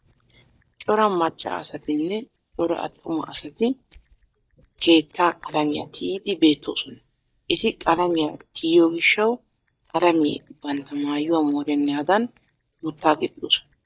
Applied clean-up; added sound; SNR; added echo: neural mask model DeepFilterNet 3.